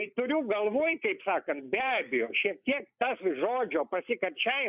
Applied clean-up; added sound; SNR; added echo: neural mask model Resemble Enhance denoiser.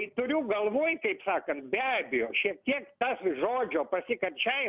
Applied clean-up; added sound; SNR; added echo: none; none; none; none.